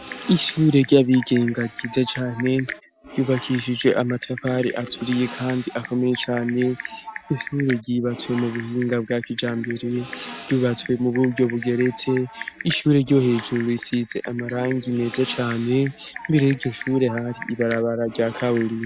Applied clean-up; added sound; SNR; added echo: none; Typing; 14 dB; none.